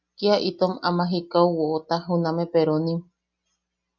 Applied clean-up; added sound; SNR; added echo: none; none; none; none.